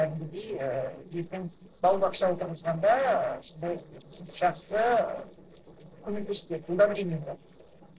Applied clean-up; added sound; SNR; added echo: neural separator model SepFormer DNS4.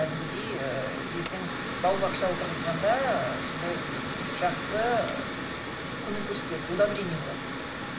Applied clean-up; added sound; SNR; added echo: none; Mechanical fan; 2 dB; reverberation time 0.4 s.